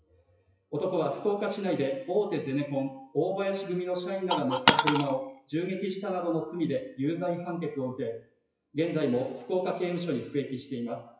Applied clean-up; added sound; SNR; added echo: classical method WPE with log-MMSE.